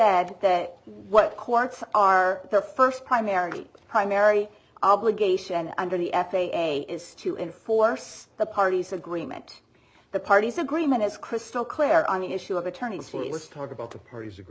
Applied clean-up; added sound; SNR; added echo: none; none; none; none.